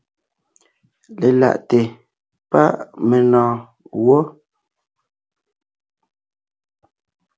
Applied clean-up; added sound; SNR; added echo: none; none; none; none.